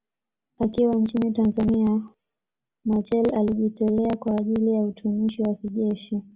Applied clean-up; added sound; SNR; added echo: none; none; none; none.